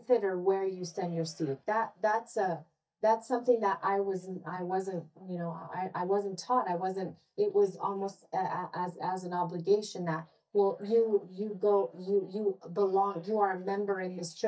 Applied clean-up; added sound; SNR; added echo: neural mask model DeepFilterNet 3.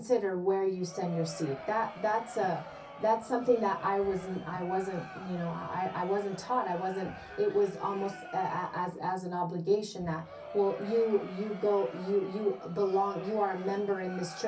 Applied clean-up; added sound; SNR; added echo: none; Crowd; 15 dB; reverberation time 0.3 s.